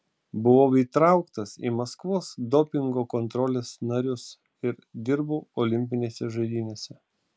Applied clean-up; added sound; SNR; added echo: none; none; none; none.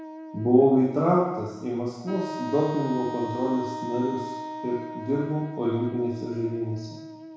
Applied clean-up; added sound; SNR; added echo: none; Wind instrument, woodwind instrument; 11 dB; reverberation time 1.1 s.